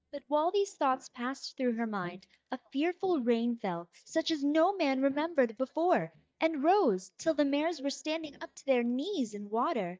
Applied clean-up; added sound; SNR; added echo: neural mask model DeepFilterNet 3.